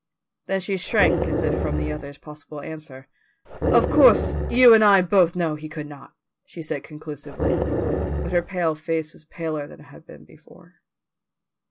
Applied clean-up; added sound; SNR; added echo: none; Growling; -1 dB; none.